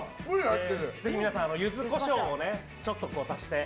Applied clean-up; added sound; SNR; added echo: none; none; none; none.